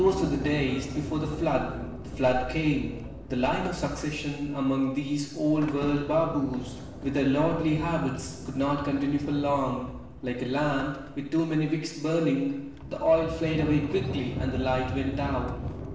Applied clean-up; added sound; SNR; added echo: none; Sliding door; 10 dB; reverberation time 0.9 s.